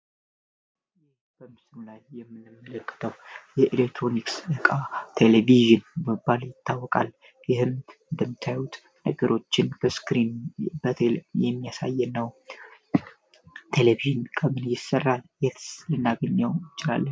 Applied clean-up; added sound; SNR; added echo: none; none; none; none.